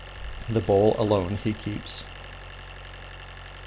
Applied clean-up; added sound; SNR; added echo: none; Idling; 13 dB; none.